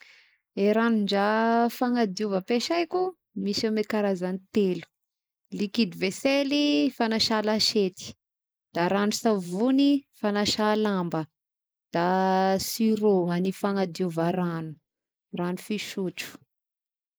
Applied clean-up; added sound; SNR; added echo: neural mask model Resemble Enhance denoiser.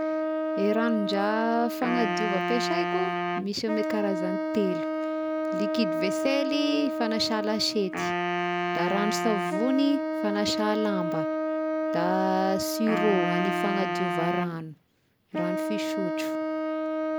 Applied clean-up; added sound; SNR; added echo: none; Wind instrument, woodwind instrument + Wind instrument, woodwind instrument; -1 dB; none.